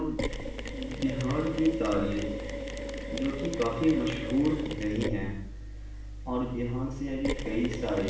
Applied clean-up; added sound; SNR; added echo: none; Mechanisms; 5 dB; reverberation time 0.6 s.